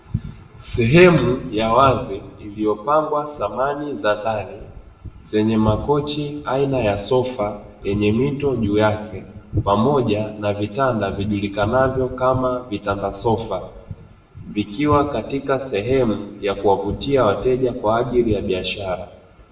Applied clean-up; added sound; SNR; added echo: none; none; none; reverberation time 0.8 s.